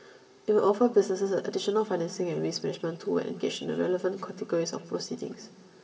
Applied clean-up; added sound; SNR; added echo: none; none; none; reverberation time 2.4 s.